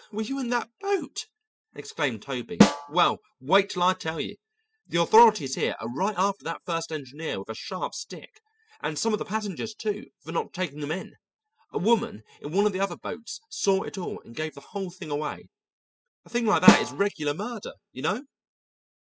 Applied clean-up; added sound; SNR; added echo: classical method spectral subtraction.